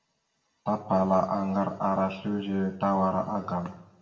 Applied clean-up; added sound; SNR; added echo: none; none; none; reverberation time 0.7 s.